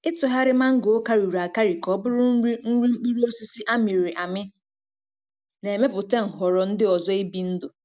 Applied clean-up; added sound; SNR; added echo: none; none; none; none.